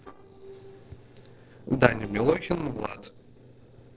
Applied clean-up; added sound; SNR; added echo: neural separator model SepFormer DNS4.